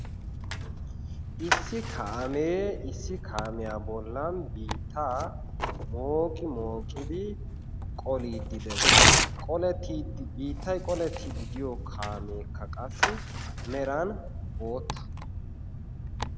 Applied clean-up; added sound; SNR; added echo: none; Tearing; -4 dB; none.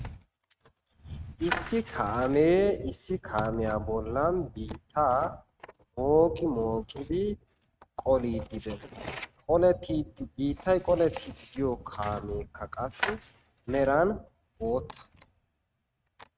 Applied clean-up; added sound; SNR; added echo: neural mask model RNNoise.